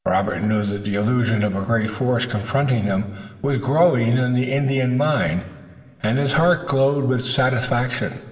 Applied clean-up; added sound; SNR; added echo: none; none; none; reverberation time 1.9 s.